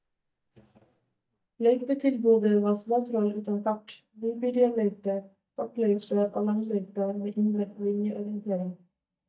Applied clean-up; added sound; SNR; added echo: neural mask model DeepFilterNet 3.